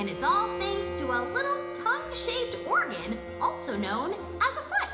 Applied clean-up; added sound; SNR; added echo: none; Bowed string instrument; 8 dB; reverberation time 0.8 s.